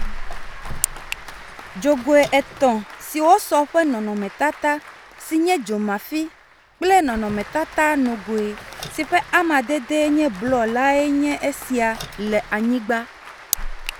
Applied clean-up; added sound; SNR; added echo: none; Applause + Squeak; 17 dB; none.